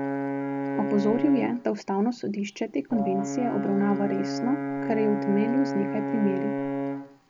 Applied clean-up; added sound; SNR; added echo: none; Brass instrument; 3 dB; none.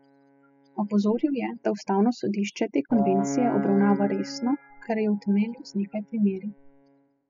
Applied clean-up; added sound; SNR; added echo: classical method spectral subtraction.